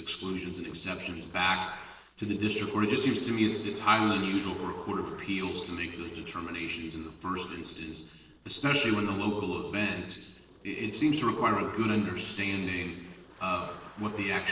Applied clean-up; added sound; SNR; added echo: neural separator model SepFormer DNS4.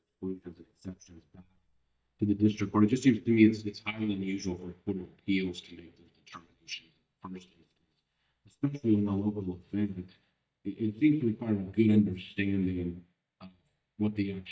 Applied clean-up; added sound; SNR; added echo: neural mask model DeepFilterNet 3.